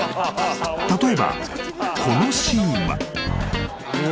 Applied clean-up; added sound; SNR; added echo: none; none; none; none.